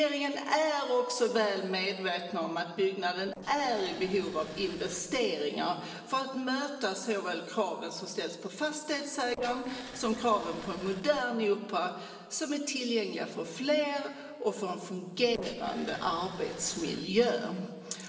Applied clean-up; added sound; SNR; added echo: neural separator model SepFormer DNS4.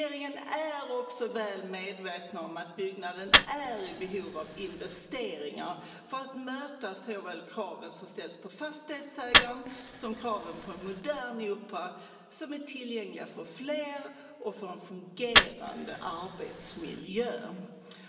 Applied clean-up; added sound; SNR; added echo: none; Fire; -4 dB; reverberation time 1.9 s.